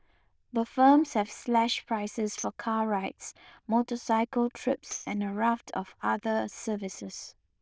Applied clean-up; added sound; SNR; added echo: neural diffusion model UNIVERSE++.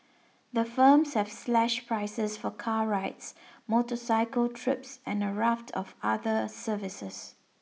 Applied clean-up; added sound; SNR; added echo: none; none; none; none.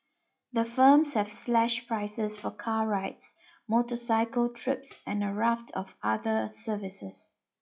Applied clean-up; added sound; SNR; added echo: classical method log-MMSE.